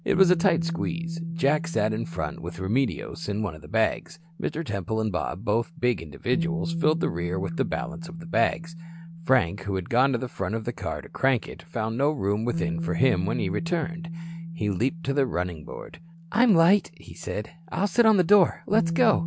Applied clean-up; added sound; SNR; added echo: none; Bass guitar; 8 dB; none.